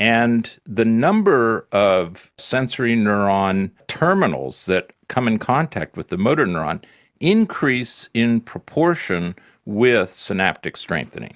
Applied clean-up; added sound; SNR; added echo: none; none; none; none.